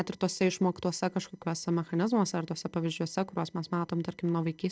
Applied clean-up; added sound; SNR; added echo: neural separator model SepFormer DNS4.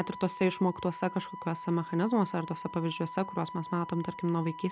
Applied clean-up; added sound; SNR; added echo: none; Wind instrument, woodwind instrument; 13 dB; none.